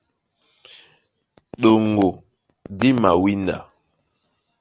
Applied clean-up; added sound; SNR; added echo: none; none; none; none.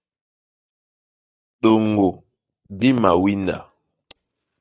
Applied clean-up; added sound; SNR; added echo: neural mask model DeepFilterNet 3.